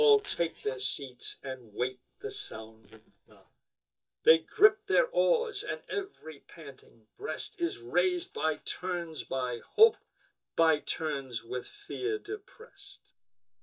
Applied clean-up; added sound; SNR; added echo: neural mask model DeepFilterNet 3.